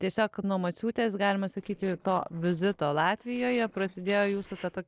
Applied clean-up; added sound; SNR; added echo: neural separator model SepFormer DNS4.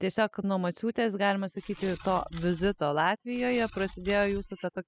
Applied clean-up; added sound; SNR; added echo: classical method spectral subtraction.